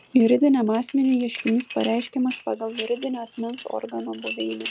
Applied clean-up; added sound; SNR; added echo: none; Dishes, pots, and pans; 14 dB; none.